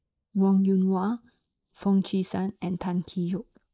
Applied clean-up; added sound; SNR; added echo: neural mask model Resemble Enhance denoiser.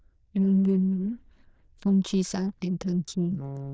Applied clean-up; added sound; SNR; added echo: neural diffusion model UNIVERSE++.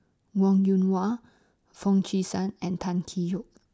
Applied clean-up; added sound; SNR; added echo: none; none; none; none.